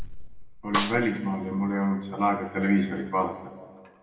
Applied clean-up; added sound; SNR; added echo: none; Snare drum; 3 dB; reverberation time 1.6 s.